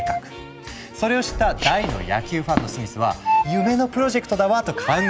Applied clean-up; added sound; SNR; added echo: none; Fireworks; 10 dB; none.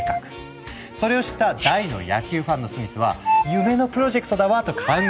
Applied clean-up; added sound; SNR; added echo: none; none; none; none.